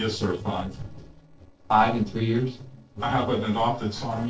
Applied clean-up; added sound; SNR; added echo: neural separator model SepFormer DNS4.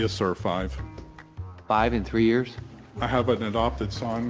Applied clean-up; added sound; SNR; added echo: none; none; none; none.